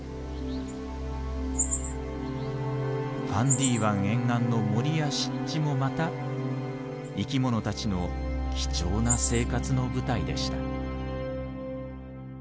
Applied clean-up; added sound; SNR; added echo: none; Chirp, tweet; 7 dB; none.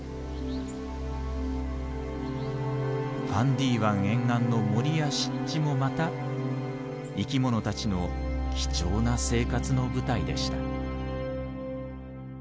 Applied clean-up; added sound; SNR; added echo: none; none; none; none.